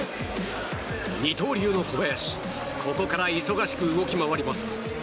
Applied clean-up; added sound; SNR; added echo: none; none; none; none.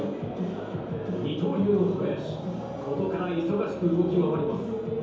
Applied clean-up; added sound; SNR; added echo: none; none; none; reverberation time 0.9 s.